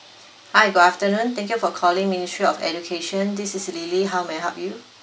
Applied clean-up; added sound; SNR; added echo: none; none; none; none.